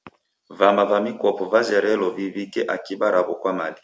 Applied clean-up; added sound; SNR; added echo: none; none; none; none.